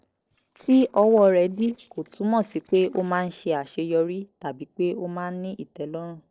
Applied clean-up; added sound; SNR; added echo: neural separator model SepFormer DNS4.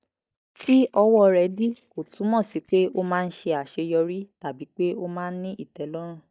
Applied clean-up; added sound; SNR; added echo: neural mask model DeepFilterNet 3.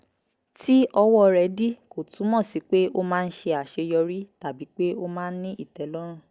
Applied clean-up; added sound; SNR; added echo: none; none; none; none.